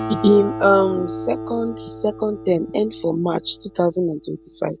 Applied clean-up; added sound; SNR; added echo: none; Acoustic guitar; 11 dB; none.